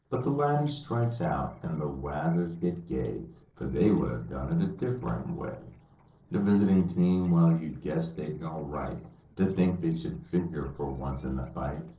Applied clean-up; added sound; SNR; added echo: neural separator model SepFormer DNS4.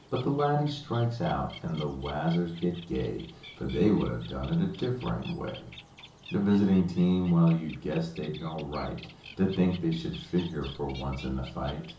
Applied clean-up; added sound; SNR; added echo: none; Bird; 20 dB; reverberation time 0.7 s.